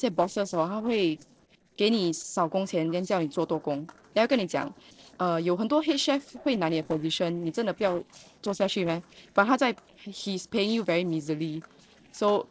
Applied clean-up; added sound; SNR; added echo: neural separator model SepFormer DNS4.